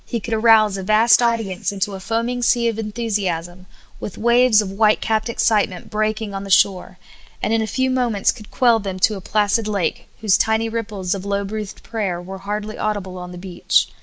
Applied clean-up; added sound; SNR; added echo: neural mask model Resemble Enhance denoiser.